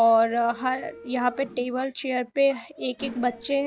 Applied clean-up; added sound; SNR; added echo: none; Mechanisms; 19 dB; none.